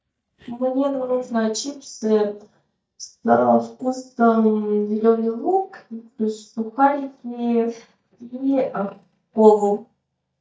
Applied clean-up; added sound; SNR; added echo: neural mask model DeepFilterNet 3.